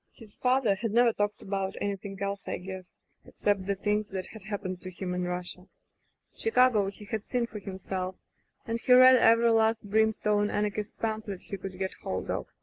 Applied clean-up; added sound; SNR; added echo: neural mask model Resemble Enhance denoiser.